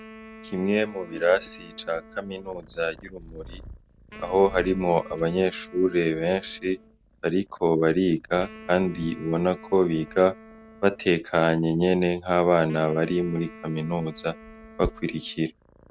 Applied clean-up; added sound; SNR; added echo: none; Wind instrument, woodwind instrument + Purr; 18 dB; none.